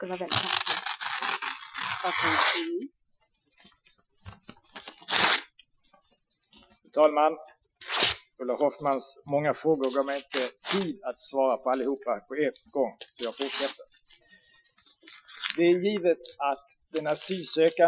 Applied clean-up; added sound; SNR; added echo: classical method Wiener filter.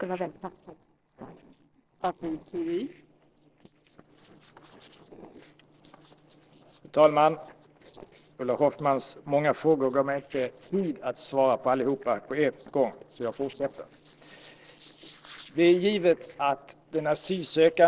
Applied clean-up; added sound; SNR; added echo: neural separator model SepFormer DNS4.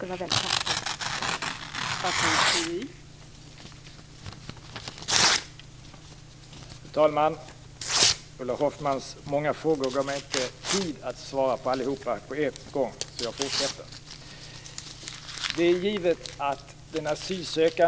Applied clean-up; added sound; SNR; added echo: none; Tearing; 2 dB; none.